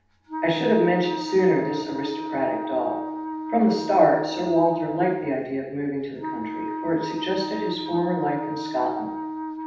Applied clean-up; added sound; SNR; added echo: none; Wind instrument, woodwind instrument; 7 dB; reverberation time 0.8 s.